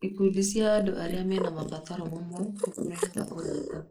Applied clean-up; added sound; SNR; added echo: neural mask model Resemble Enhance denoiser.